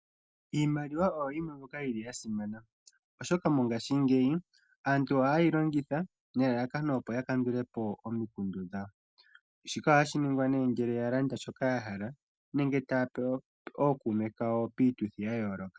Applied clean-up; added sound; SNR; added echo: none; none; none; none.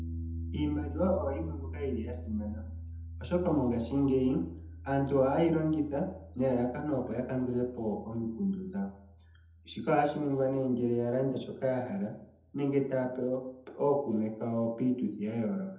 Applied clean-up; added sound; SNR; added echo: none; Piano; 13 dB; reverberation time 0.7 s.